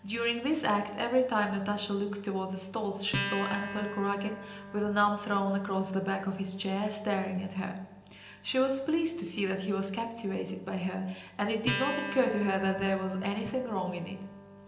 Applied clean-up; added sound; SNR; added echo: none; Acoustic guitar; 11 dB; reverberation time 0.8 s.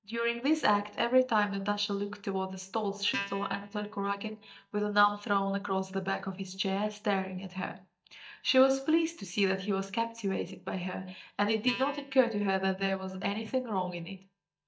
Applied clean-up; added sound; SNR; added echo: neural mask model DeepFilterNet 3.